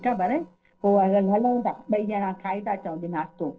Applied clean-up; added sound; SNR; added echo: neural separator model SepFormer DNS4.